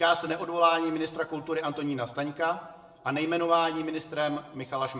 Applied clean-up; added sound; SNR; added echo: none; none; none; reverberation time 0.6 s.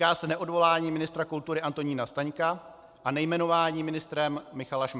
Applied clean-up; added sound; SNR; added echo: none; none; none; none.